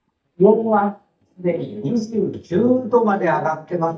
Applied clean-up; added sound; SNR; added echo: neural mask model DeepFilterNet 3.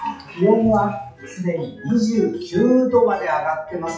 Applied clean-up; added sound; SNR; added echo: classical method WPE with log-MMSE.